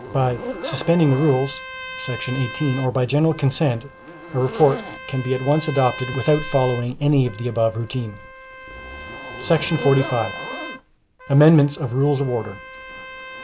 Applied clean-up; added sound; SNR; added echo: none; Trumpet + Zipper (clothing); 13 dB; none.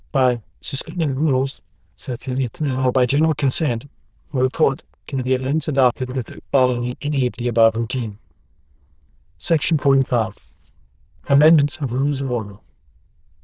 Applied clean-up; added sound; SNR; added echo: neural diffusion model UNIVERSE++.